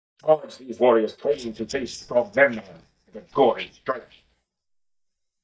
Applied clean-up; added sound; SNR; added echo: neural mask model DeepFilterNet 3.